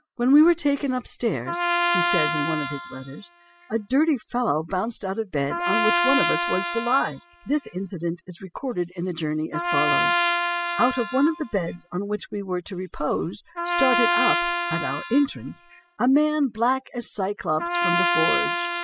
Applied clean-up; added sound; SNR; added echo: classical method spectral subtraction.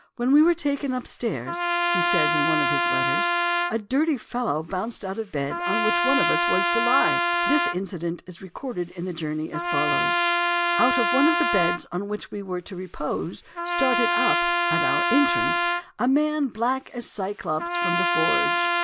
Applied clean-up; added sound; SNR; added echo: none; Trumpet; -1 dB; none.